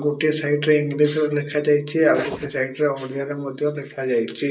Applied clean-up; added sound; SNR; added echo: neural mask model DeepFilterNet 3.